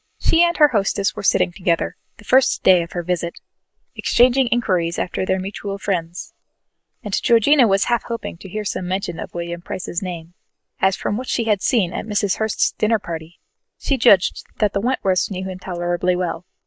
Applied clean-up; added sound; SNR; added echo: neural mask model Resemble Enhance denoiser.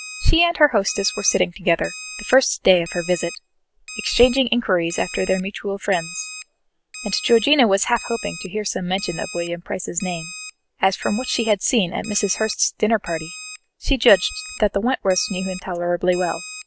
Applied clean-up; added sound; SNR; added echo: none; Alarm; 15 dB; none.